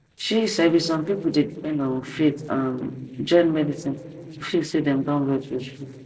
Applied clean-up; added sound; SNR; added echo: neural separator model SepFormer DNS4.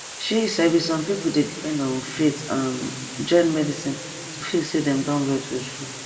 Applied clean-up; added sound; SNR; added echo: none; Water; 12 dB; reverberation time 1.8 s.